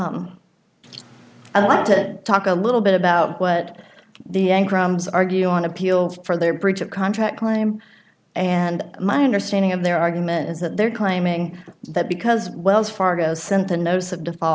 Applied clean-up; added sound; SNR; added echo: none; none; none; none.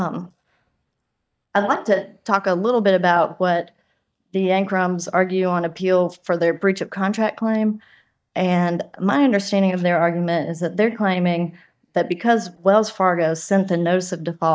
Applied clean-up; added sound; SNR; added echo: neural mask model DeepFilterNet 3.